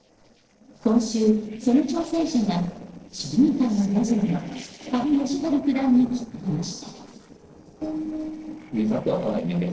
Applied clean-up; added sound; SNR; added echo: neural separator model SepFormer DNS4.